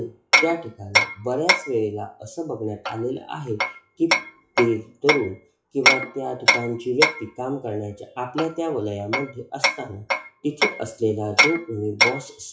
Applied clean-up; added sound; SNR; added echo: classical method WPE with log-MMSE.